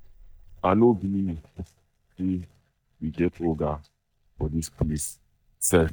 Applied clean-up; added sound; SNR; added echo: neural mask model DeepFilterNet 3.